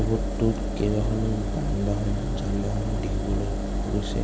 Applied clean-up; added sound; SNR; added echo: none; Engine; -1 dB; none.